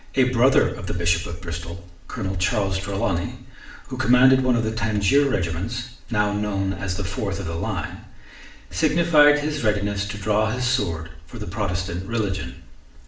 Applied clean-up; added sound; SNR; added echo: none; none; none; reverberation time 0.5 s.